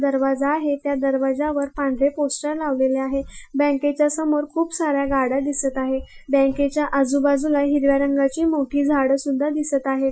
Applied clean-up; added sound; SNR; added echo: classical method Wiener filter.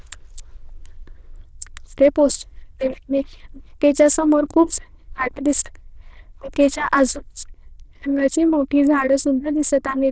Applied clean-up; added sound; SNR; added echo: neural diffusion model UNIVERSE++.